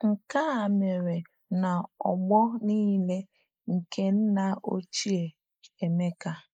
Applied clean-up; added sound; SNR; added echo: neural mask model Resemble Enhance denoiser.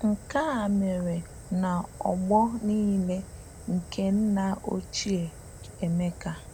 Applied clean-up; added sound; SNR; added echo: none; Fire; 16 dB; none.